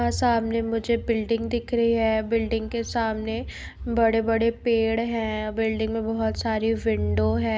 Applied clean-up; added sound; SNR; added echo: none; none; none; none.